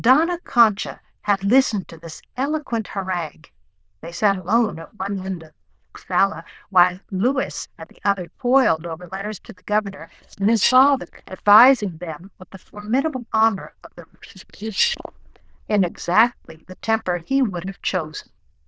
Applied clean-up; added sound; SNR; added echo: neural diffusion model UNIVERSE++.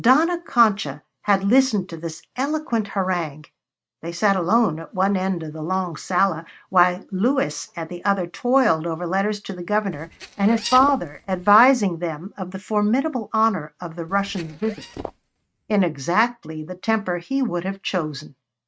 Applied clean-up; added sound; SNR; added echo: neural mask model RNNoise.